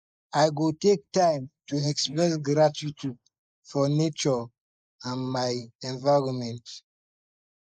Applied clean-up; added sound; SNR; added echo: neural mask model Resemble Enhance denoiser.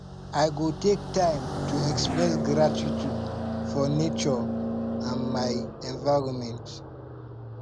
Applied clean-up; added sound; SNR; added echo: none; Car passing by; 2 dB; none.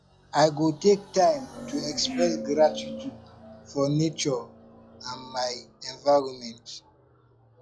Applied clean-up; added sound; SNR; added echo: classical method log-MMSE.